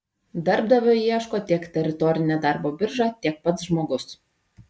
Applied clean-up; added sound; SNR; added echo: none; none; none; none.